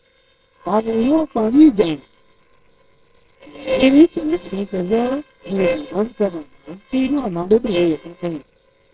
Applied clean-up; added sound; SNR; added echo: neural separator model SepFormer WHAMR!.